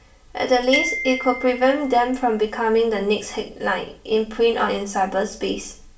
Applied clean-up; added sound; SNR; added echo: none; Glockenspiel; 10 dB; reverberation time 0.4 s.